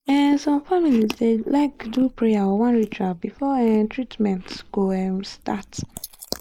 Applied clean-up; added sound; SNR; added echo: neural mask model Resemble Enhance denoiser.